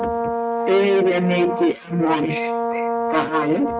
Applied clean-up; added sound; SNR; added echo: neural mask model RNNoise.